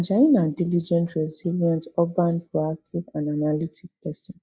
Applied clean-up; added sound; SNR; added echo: neural mask model DeepFilterNet 3.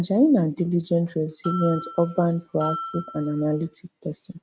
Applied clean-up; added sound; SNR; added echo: neural mask model RNNoise.